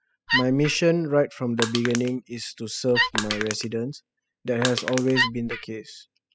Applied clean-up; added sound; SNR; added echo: classical method spectral subtraction.